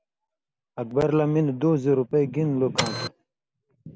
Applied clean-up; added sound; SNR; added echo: none; Printer; 1 dB; none.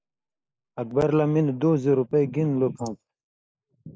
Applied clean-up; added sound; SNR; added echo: neural mask model Resemble Enhance denoiser.